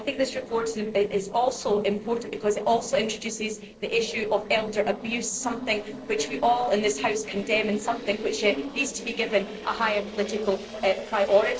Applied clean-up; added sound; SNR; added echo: neural separator model SepFormer DNS4.